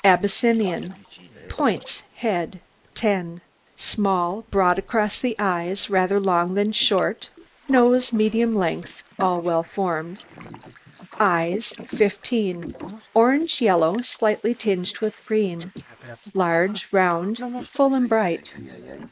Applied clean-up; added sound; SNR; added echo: neural mask model Resemble Enhance denoiser.